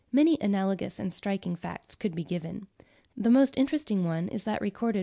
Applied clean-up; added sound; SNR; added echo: none; none; none; none.